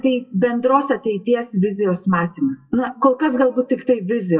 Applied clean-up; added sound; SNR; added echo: classical method WPE with log-MMSE.